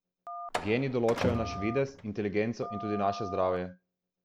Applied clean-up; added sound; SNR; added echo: none; Telephone + Slam; 6 dB; none.